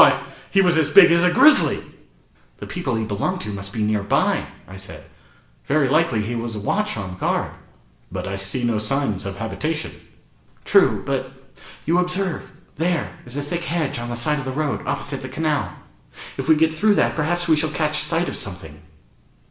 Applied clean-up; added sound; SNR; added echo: none; none; none; reverberation time 0.7 s.